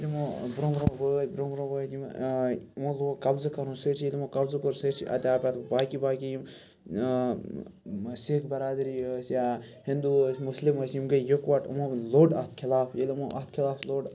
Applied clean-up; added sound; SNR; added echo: none; none; none; none.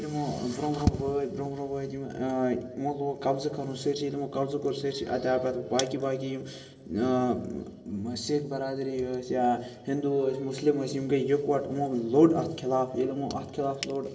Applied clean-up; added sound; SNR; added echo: none; none; none; reverberation time 2.0 s.